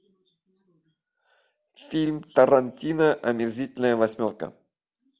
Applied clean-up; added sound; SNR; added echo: none; none; none; none.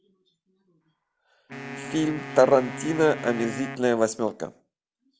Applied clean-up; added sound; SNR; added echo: none; Wind instrument, woodwind instrument + Alarm; 12 dB; none.